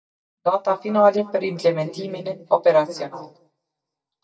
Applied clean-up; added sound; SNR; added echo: neural mask model DeepFilterNet 3.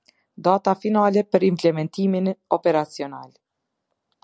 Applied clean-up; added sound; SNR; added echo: none; none; none; none.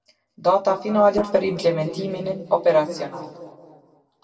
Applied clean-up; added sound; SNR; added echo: neural separator model SepFormer DNS4.